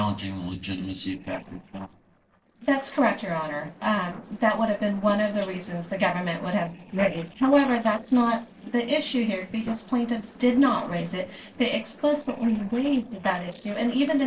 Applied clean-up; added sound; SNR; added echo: neural separator model SepFormer DNS4.